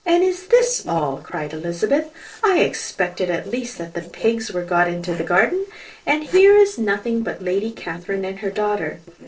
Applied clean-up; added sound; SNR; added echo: neural separator model SepFormer DNS4.